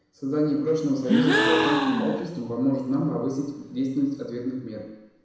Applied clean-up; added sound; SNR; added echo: none; Gasp; 0 dB; reverberation time 1.0 s.